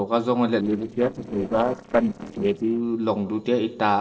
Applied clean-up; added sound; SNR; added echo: neural separator model SepFormer DNS4.